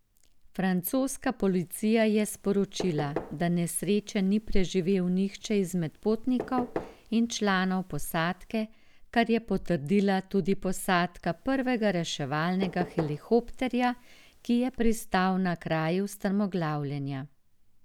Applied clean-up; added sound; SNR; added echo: none; Knock / Wood; 15 dB; none.